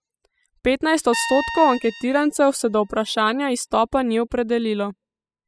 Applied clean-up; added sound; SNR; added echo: classical method spectral subtraction.